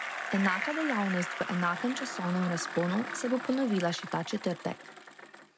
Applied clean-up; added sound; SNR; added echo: none; Bicycle; 7 dB; none.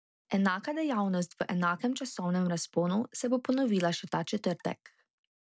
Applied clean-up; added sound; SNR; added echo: none; none; none; none.